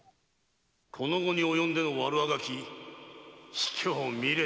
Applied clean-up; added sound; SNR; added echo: none; none; none; none.